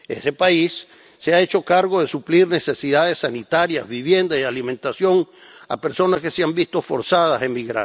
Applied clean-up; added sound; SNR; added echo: none; none; none; none.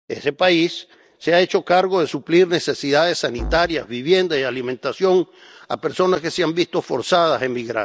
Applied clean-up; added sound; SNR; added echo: neural mask model DeepFilterNet 3.